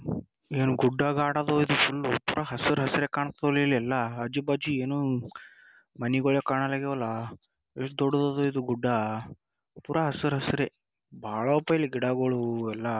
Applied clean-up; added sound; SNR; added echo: none; none; none; none.